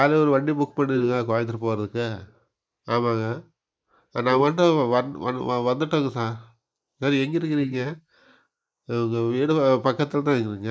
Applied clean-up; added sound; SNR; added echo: neural mask model Resemble Enhance denoiser.